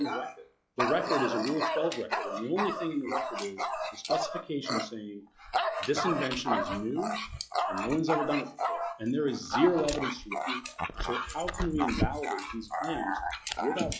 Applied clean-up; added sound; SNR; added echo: classical method log-MMSE.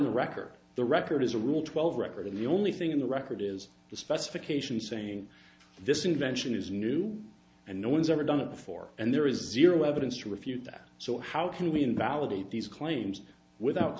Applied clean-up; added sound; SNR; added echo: none; none; none; none.